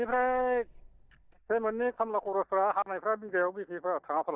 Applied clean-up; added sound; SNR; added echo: neural mask model DeepFilterNet 3.